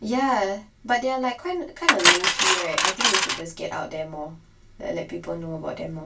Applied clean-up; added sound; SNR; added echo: none; Cutlery, silverware; -4 dB; reverberation time 0.2 s.